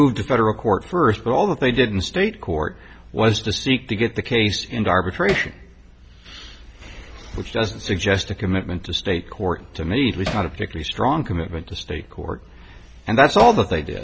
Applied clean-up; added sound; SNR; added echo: none; Hammer; 9 dB; none.